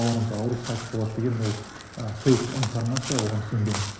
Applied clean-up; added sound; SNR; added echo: none; Crow; 10 dB; reverberation time 0.9 s.